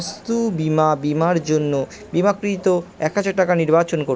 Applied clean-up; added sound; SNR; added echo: none; none; none; none.